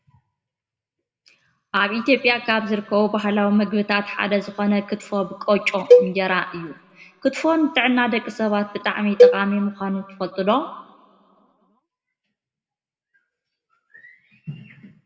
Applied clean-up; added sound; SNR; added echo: none; Cowbell; -4 dB; reverberation time 0.9 s.